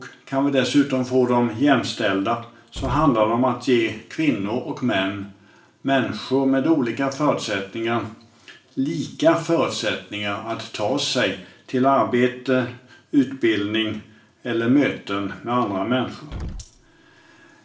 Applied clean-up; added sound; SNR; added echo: none; Explosion; 14 dB; reverberation time 0.4 s.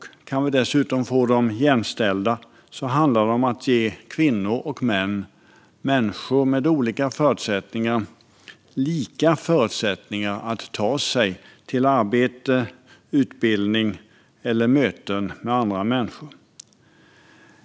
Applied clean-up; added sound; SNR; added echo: none; none; none; none.